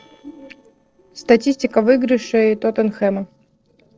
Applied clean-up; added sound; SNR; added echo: neural separator model SepFormer DNS4.